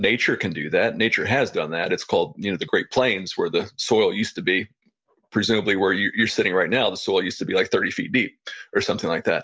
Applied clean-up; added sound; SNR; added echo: none; none; none; none.